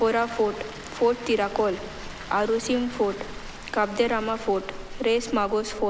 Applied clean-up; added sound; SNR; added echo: none; Water; 13 dB; none.